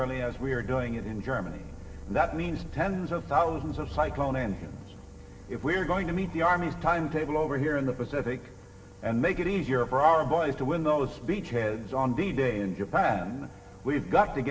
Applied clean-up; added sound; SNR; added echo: none; none; none; reverberation time 2.7 s.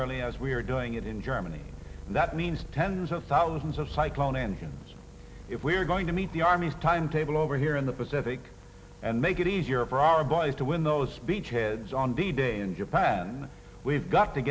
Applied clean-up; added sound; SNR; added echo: none; none; none; none.